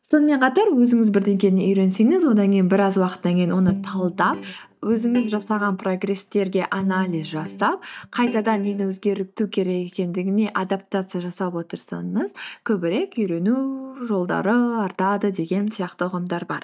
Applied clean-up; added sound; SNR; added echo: neural mask model DeepFilterNet 3.